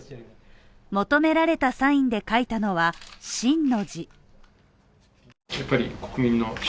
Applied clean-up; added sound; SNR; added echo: none; none; none; none.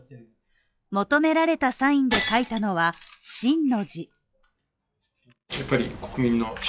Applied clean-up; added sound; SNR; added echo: classical method log-MMSE.